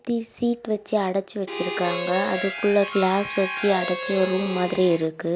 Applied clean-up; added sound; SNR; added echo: none; Harmonica; 6 dB; none.